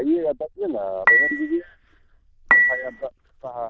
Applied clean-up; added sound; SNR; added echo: neural diffusion model UNIVERSE++.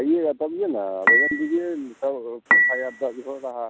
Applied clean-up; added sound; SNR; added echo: none; Dishes, pots, and pans / Chink, clink; -4 dB; none.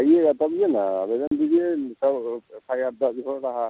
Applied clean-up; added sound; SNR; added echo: none; none; none; none.